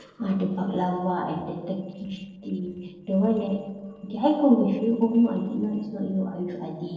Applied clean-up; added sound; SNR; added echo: neural separator model SepFormer DNS4.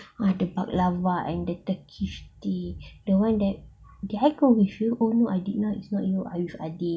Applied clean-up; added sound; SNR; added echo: none; none; none; none.